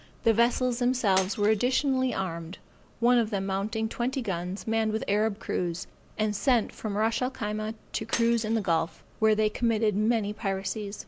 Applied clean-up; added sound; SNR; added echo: none; Shatter; 19 dB; none.